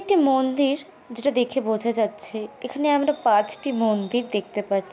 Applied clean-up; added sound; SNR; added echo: none; none; none; none.